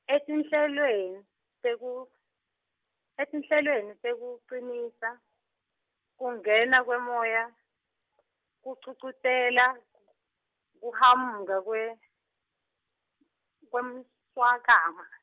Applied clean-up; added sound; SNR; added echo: none; none; none; none.